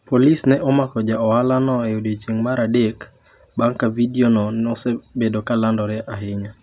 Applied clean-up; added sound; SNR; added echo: none; none; none; none.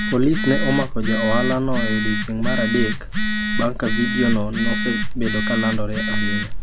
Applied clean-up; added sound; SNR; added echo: none; Telephone; -2 dB; none.